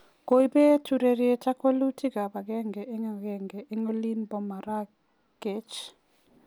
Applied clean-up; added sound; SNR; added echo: none; none; none; none.